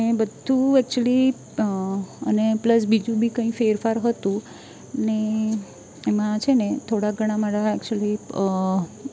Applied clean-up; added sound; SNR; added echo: none; none; none; none.